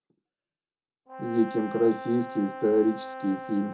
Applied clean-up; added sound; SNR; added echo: none; Brass instrument; 12 dB; reverberation time 0.2 s.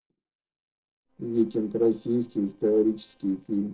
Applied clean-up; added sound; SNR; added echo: neural separator model SepFormer DNS4.